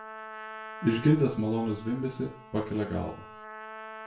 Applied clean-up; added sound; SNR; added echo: none; Trumpet; 14 dB; reverberation time 0.4 s.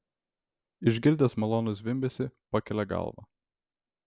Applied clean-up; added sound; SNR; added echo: none; none; none; none.